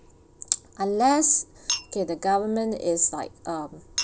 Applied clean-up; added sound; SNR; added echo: none; Chink, clink; 12 dB; none.